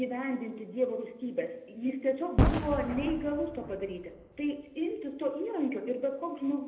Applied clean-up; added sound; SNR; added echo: none; Boom; 1 dB; reverberation time 0.7 s.